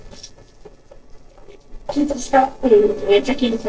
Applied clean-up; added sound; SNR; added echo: neural separator model SepFormer DNS4.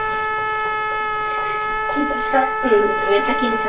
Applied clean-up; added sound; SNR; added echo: none; Trumpet; -1 dB; reverberation time 0.1 s.